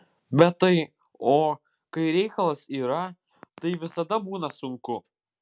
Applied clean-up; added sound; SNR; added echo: none; none; none; none.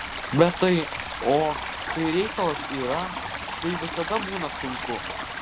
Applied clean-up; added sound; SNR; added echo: none; Stream; 5 dB; none.